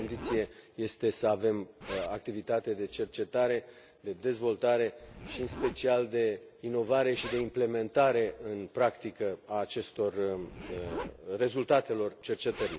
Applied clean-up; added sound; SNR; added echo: none; Zipper (clothing); 16 dB; none.